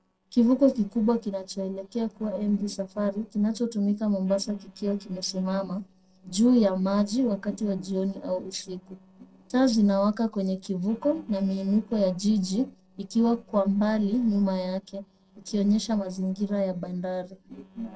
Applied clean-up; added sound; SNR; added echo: neural separator model SepFormer DNS4.